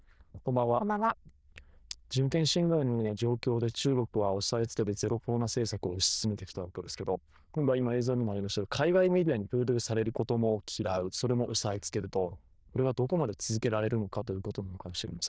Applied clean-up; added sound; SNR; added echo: neural diffusion model UNIVERSE++.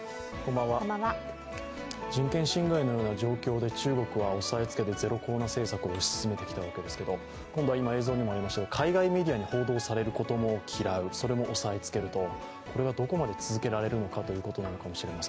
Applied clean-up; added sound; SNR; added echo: none; none; none; none.